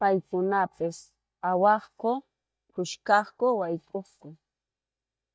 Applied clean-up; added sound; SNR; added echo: neural mask model DeepFilterNet 3.